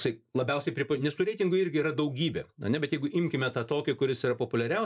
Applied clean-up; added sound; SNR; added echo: neural mask model Resemble Enhance denoiser.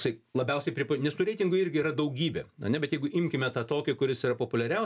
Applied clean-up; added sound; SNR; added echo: none; none; none; none.